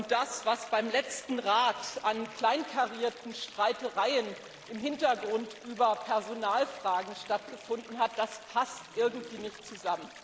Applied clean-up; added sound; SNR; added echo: none; Stream; 19 dB; none.